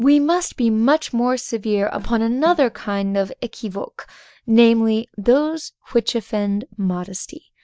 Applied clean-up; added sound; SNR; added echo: neural mask model DeepFilterNet 3.